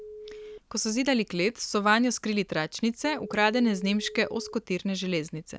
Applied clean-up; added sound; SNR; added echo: none; Telephone; 19 dB; none.